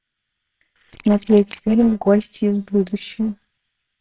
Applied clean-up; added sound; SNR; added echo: neural separator model SepFormer WHAMR!.